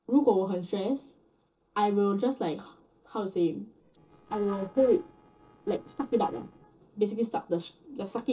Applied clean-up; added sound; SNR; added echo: neural separator model SepFormer DNS4.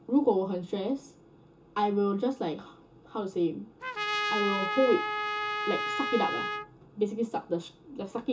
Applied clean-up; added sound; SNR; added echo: none; Trumpet; 1 dB; reverberation time 0.2 s.